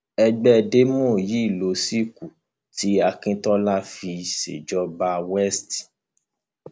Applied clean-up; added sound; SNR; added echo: none; none; none; none.